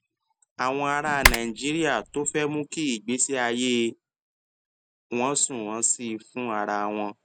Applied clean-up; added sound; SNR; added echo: none; Typing; -1 dB; none.